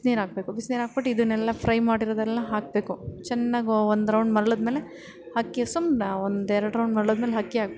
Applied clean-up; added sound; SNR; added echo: none; none; none; none.